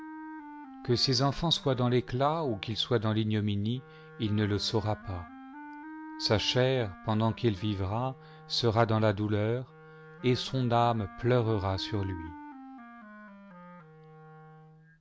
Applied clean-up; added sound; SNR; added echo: none; Wind instrument, woodwind instrument; 17 dB; none.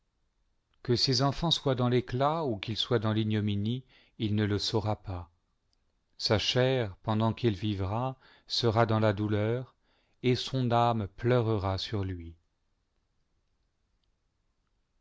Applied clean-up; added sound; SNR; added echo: none; none; none; none.